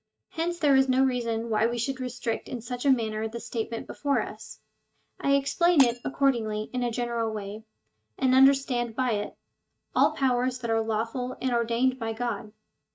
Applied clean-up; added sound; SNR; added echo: neural mask model RNNoise.